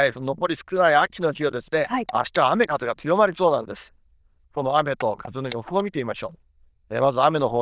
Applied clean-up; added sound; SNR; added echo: neural diffusion model UNIVERSE++.